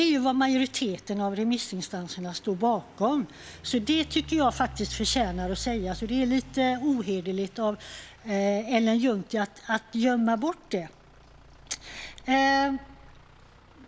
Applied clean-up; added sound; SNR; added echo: none; Idling / Truck; 19 dB; none.